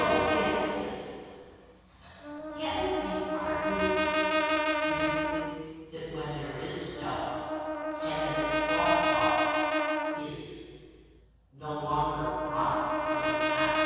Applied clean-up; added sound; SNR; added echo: none; Brass instrument; -3 dB; reverberation time 2.1 s.